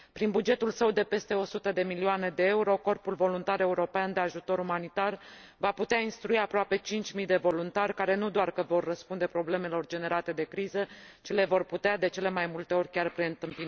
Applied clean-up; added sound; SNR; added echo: none; none; none; none.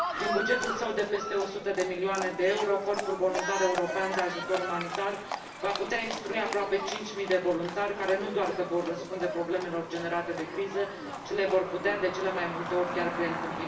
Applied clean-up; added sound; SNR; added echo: none; Livestock, farm animals, working animals; 6 dB; reverberation time 0.8 s.